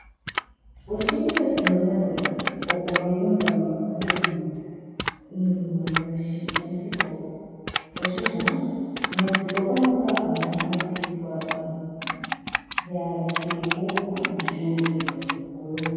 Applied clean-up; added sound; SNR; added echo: none; Typing; -1 dB; reverberation time 2.2 s.